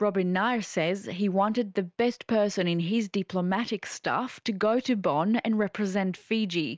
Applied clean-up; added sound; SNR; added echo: none; none; none; none.